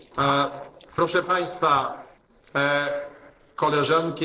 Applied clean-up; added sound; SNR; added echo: neural separator model SepFormer DNS4.